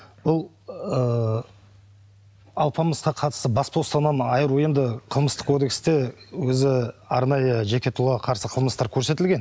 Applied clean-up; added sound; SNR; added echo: none; none; none; none.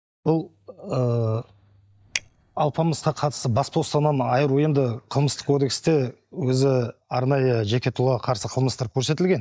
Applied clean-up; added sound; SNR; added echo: neural mask model DeepFilterNet 3.